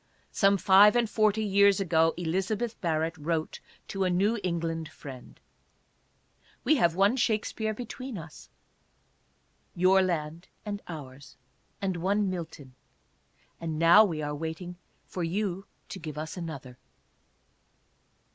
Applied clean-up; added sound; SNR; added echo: none; none; none; none.